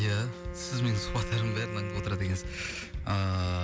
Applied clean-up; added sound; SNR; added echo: none; Wind instrument, woodwind instrument; 11 dB; none.